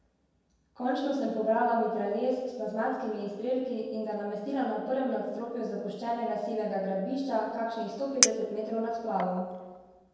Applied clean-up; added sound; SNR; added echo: none; Chink, clink; 3 dB; reverberation time 1.1 s.